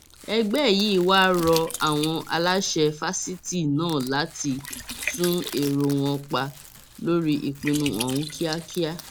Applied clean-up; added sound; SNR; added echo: none; Liquid + Crushing; 14 dB; none.